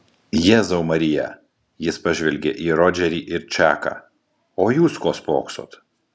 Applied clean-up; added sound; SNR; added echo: none; none; none; none.